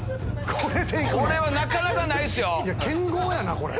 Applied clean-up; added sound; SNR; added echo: none; Wind instrument, woodwind instrument; 14 dB; none.